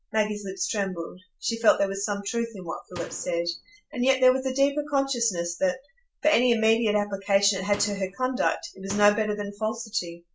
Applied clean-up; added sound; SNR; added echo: none; Slam; 19 dB; none.